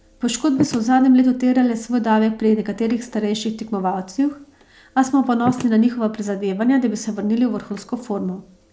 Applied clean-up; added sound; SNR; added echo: none; Slam; 19 dB; none.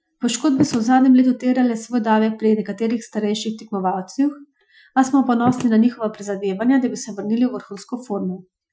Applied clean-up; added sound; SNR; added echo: classical method Wiener filter.